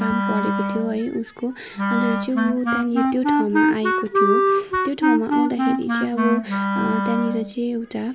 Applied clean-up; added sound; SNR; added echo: none; Wind instrument, woodwind instrument; -3 dB; none.